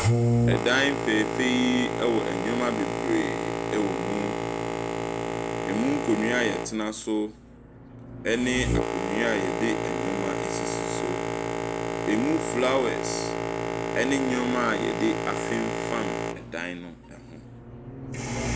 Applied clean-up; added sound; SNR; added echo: none; Boat, Water vehicle; 0 dB; none.